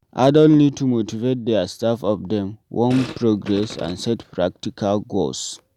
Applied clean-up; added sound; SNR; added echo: none; Fart; 15 dB; none.